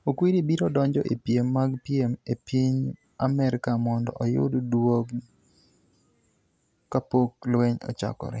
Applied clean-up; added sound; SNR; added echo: none; none; none; none.